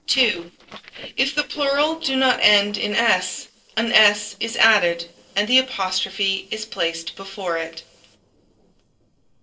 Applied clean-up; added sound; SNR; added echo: neural separator model SepFormer DNS4.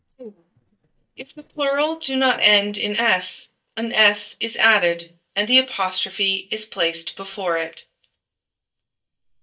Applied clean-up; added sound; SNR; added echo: neural mask model DeepFilterNet 3.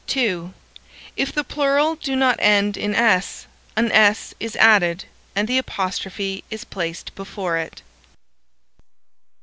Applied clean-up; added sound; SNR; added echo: none; none; none; none.